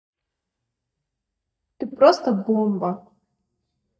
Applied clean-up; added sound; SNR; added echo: neural mask model DeepFilterNet 3.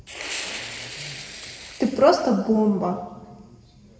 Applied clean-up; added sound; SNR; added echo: none; Fire; 13 dB; reverberation time 1.3 s.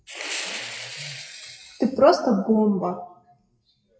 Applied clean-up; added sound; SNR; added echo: classical method WPE with log-MMSE.